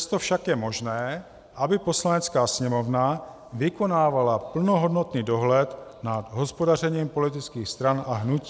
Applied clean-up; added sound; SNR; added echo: none; none; none; none.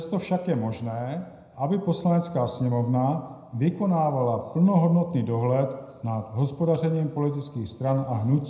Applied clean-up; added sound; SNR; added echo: none; none; none; reverberation time 0.7 s.